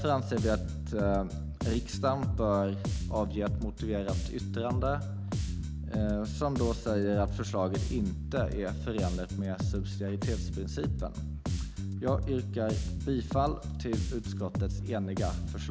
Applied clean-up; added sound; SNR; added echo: none; Bass guitar; 0 dB; none.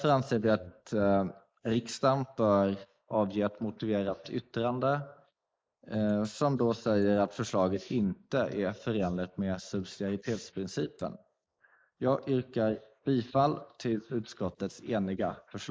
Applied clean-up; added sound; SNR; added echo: neural mask model Resemble Enhance denoiser.